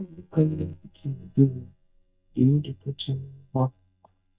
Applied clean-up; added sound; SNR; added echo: neural mask model DeepFilterNet 3.